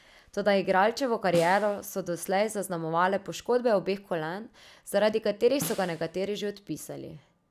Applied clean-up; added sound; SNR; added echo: none; Snare drum; 16 dB; none.